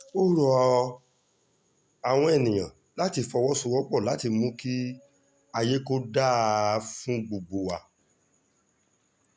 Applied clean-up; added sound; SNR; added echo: none; none; none; none.